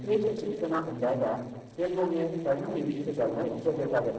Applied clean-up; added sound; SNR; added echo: neural separator model SepFormer DNS4.